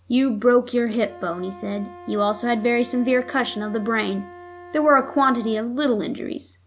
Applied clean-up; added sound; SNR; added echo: none; Wind instrument, woodwind instrument; 20 dB; none.